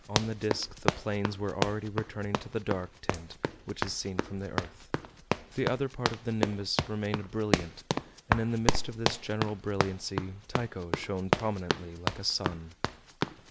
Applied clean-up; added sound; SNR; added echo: none; Run; -1 dB; none.